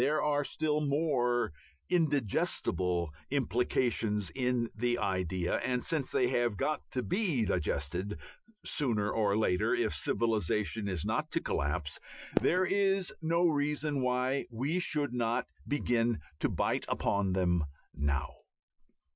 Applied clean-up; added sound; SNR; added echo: classical method Wiener filter.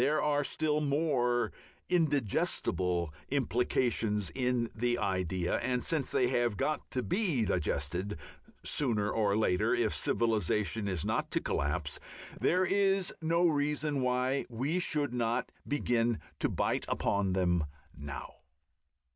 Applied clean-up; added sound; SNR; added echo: neural mask model DeepFilterNet 3.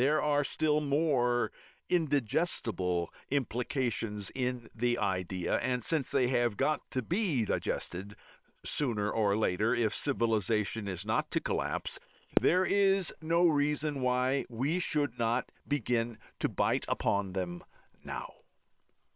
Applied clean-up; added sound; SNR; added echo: neural separator model SepFormer WHAM!.